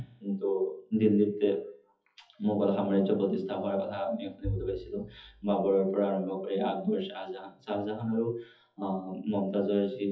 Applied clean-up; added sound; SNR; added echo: classical method WPE with log-MMSE.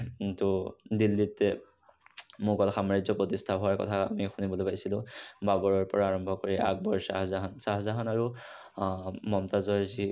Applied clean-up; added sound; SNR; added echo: none; none; none; none.